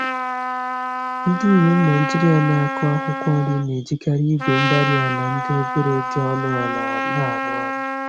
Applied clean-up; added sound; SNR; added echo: none; Trumpet; 3 dB; none.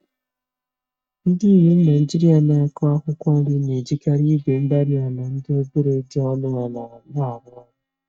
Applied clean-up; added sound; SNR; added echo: neural mask model DeepFilterNet 3.